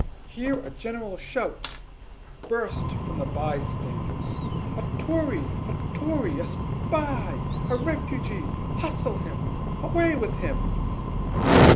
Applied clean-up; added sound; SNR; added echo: none; Fire; -5 dB; none.